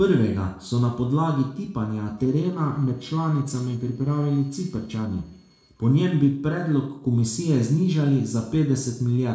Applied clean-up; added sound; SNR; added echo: neural separator model SepFormer DNS4.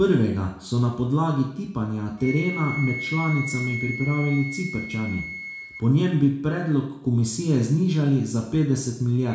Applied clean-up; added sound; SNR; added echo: none; Wind instrument, woodwind instrument; 14 dB; reverberation time 0.6 s.